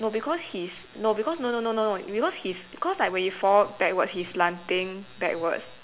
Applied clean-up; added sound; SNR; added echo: none; none; none; none.